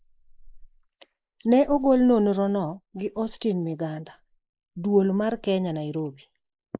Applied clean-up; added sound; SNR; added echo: neural mask model Resemble Enhance denoiser.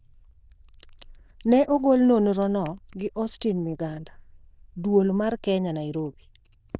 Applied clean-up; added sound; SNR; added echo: neural diffusion model UNIVERSE++.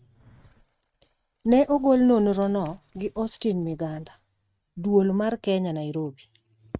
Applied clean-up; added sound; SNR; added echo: neural mask model RNNoise.